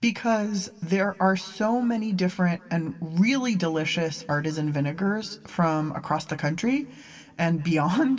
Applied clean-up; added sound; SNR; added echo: none; none; none; reverberation time 2.8 s.